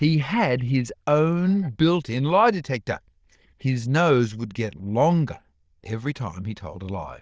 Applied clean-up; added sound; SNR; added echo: neural diffusion model UNIVERSE++.